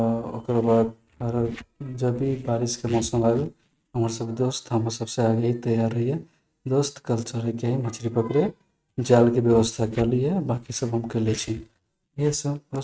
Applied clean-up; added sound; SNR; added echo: neural mask model RNNoise.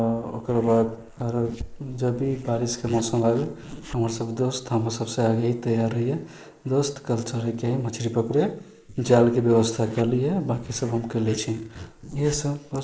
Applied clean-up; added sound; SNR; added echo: neural mask model Resemble Enhance denoiser.